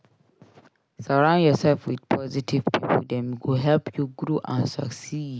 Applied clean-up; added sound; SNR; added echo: none; none; none; none.